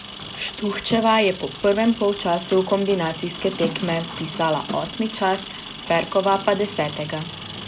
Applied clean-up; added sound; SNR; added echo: none; Engine; 11 dB; none.